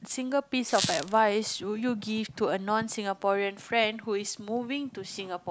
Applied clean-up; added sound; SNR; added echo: none; Squeak; 6 dB; none.